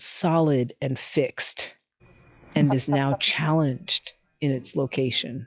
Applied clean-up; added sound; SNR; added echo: classical method log-MMSE.